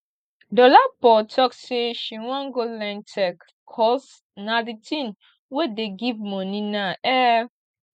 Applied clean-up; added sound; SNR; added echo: none; none; none; none.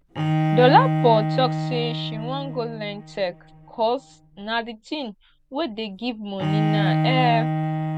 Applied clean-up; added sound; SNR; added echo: none; Bowed string instrument; 1 dB; none.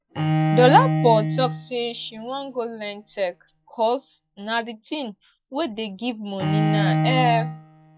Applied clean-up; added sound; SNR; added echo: classical method log-MMSE.